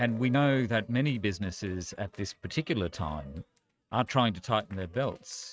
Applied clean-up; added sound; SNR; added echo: neural mask model RNNoise.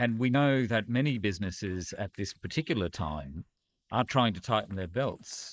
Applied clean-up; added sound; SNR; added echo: neural mask model Resemble Enhance denoiser.